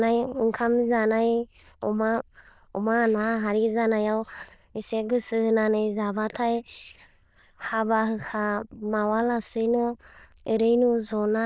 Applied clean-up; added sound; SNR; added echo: neural diffusion model UNIVERSE++.